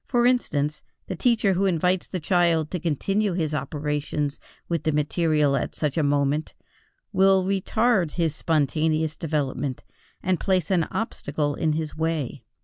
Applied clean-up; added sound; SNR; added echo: none; none; none; none.